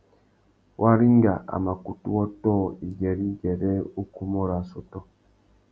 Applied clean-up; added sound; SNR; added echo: none; none; none; none.